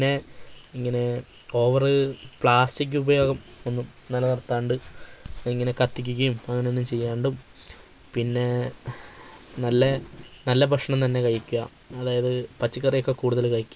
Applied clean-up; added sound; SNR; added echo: none; none; none; none.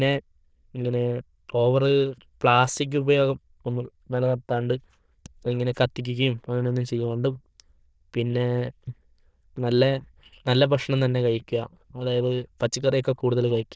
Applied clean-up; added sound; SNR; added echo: neural diffusion model UNIVERSE++.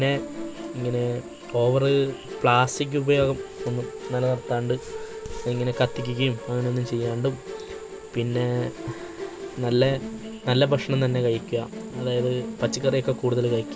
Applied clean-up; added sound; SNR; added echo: none; Musical instrument; 11 dB; none.